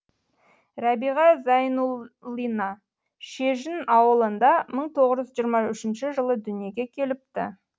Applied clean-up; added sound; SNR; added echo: none; none; none; none.